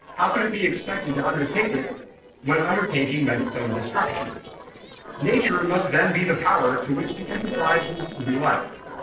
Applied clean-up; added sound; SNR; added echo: neural separator model SepFormer DNS4.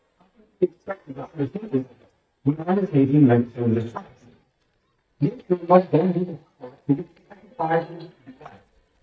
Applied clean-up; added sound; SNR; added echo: neural mask model DeepFilterNet 3.